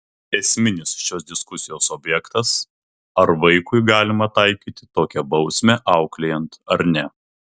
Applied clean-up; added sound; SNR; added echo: none; none; none; none.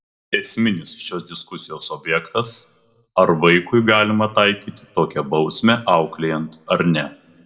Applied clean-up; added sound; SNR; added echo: none; none; none; reverberation time 0.5 s.